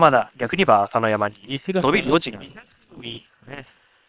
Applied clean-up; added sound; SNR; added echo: neural separator model SepFormer WHAM!.